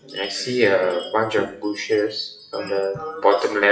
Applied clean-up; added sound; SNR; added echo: classical method WPE with log-MMSE.